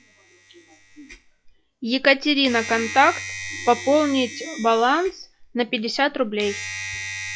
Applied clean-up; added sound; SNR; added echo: classical method log-MMSE.